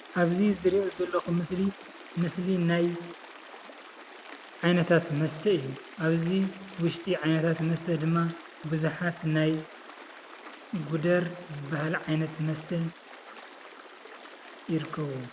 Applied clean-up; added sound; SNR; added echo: none; Stream; 17 dB; none.